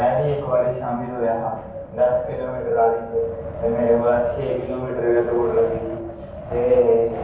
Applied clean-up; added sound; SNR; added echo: none; Wind; 11 dB; reverberation time 0.9 s.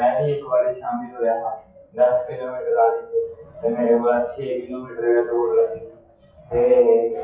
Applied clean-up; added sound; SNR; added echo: classical method WPE with log-MMSE.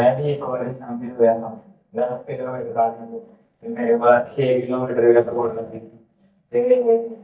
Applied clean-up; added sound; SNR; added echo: neural mask model DeepFilterNet 3.